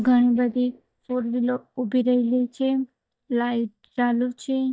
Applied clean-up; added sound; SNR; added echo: neural mask model DeepFilterNet 3.